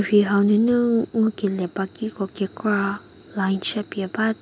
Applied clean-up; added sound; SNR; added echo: none; none; none; none.